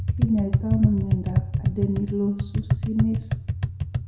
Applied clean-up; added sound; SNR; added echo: none; Tap; -2 dB; reverberation time 0.6 s.